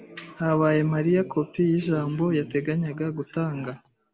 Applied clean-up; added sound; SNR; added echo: none; none; none; none.